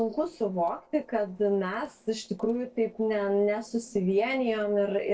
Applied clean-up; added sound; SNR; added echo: neural separator model SepFormer DNS4.